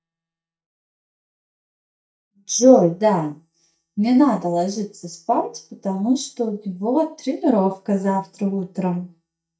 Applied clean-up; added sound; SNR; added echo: neural mask model DeepFilterNet 3.